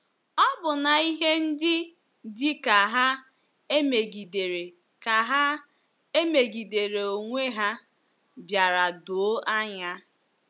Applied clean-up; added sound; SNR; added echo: none; none; none; none.